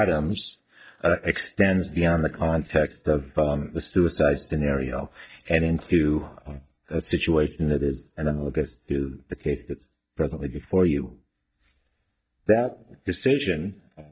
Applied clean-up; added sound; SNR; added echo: neural mask model DeepFilterNet 3.